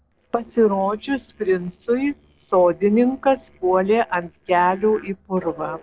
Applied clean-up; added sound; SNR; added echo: neural separator model SepFormer DNS4.